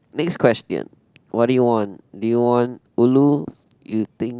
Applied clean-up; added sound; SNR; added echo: none; none; none; none.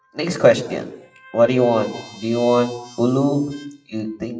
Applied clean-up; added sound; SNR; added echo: classical method WPE with log-MMSE.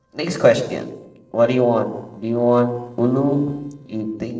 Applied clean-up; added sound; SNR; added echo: neural separator model SepFormer DNS4.